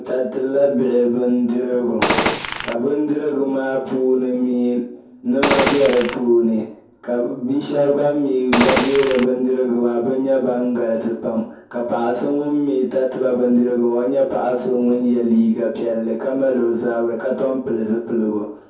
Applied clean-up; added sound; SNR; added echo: none; Gunshot, gunfire; 0 dB; reverberation time 0.6 s.